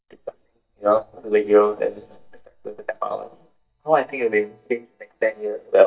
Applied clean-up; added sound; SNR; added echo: neural mask model DeepFilterNet 3.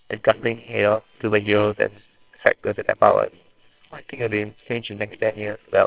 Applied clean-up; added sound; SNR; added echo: neural separator model SepFormer WHAMR!.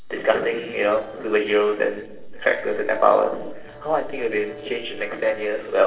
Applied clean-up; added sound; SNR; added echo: neural separator model SepFormer DNS4.